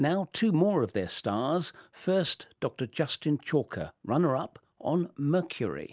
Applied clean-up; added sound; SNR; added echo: none; none; none; none.